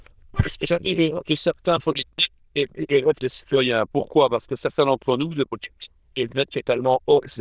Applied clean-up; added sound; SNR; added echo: neural diffusion model UNIVERSE++.